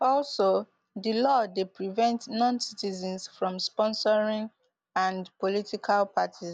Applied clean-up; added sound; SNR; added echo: none; none; none; none.